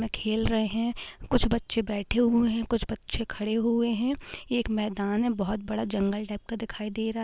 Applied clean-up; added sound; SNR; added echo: none; none; none; none.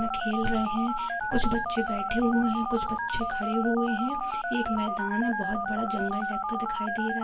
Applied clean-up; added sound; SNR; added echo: none; Telephone; 1 dB; reverberation time 0.7 s.